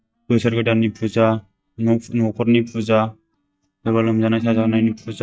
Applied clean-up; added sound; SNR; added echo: neural mask model DeepFilterNet 3.